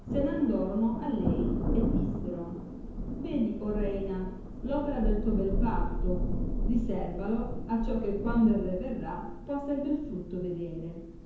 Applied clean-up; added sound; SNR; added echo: none; Thunder; 1 dB; reverberation time 0.9 s.